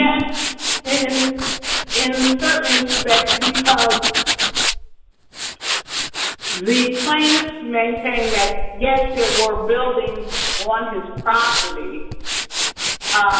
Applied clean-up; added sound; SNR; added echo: none; Tools; 1 dB; reverberation time 1.0 s.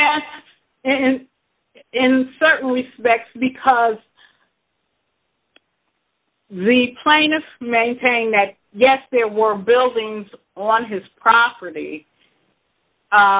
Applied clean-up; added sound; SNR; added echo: none; none; none; none.